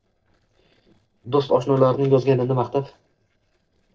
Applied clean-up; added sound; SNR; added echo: neural separator model SepFormer DNS4.